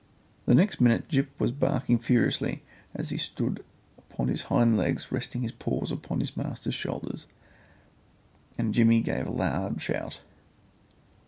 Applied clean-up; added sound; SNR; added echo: none; none; none; none.